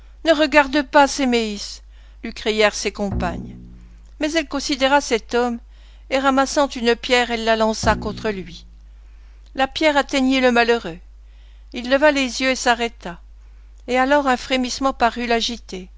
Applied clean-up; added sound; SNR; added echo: none; Bowed string instrument; 12 dB; none.